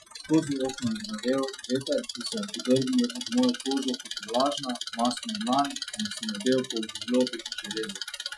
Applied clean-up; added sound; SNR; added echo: classical method Wiener filter.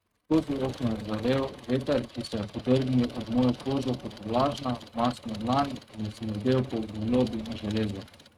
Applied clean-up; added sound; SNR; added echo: neural mask model RNNoise.